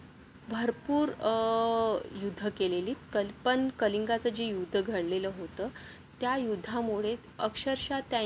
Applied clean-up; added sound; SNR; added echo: none; none; none; none.